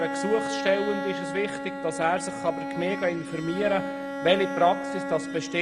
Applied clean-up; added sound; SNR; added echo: none; Bowed string instrument; 5 dB; none.